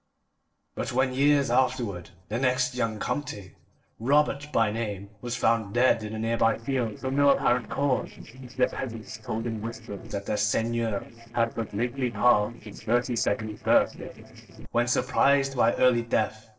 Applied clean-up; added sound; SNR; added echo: neural separator model SepFormer DNS4.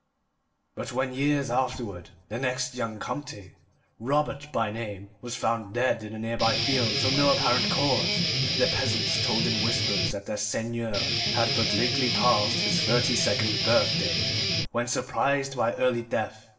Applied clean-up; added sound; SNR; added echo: none; Guitar; -2 dB; reverberation time 0.7 s.